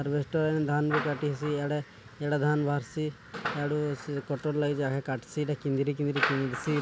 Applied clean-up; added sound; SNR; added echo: none; none; none; none.